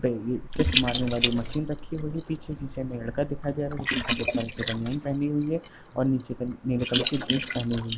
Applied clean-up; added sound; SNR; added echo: neural mask model Resemble Enhance denoiser.